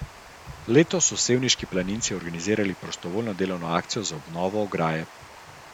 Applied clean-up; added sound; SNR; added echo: none; Water; 18 dB; none.